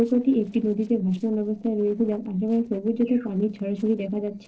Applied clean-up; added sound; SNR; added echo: neural separator model SepFormer DNS4.